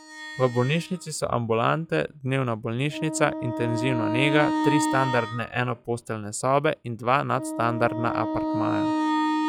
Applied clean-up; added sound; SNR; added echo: classical method log-MMSE.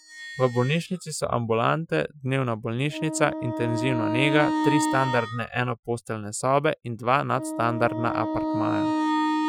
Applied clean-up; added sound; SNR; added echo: classical method Wiener filter.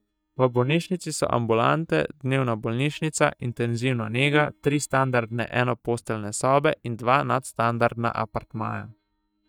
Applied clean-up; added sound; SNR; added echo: neural mask model DeepFilterNet 3.